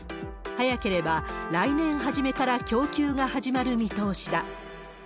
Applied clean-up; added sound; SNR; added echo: none; Trumpet; 14 dB; none.